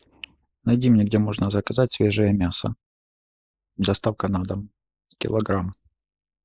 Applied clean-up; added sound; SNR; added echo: neural mask model Resemble Enhance denoiser.